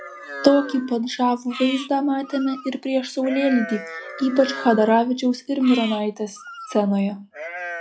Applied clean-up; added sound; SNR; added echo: classical method log-MMSE.